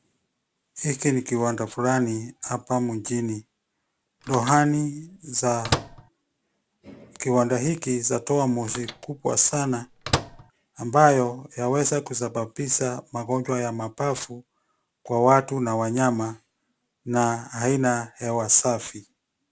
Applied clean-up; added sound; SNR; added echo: none; Microwave oven; 8 dB; none.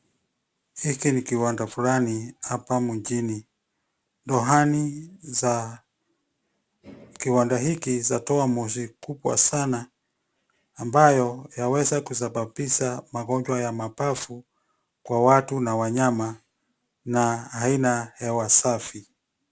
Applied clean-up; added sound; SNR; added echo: none; none; none; none.